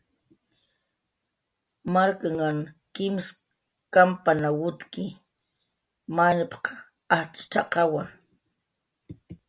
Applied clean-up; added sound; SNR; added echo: none; none; none; none.